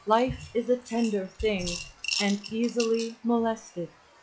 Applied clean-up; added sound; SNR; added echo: classical method log-MMSE.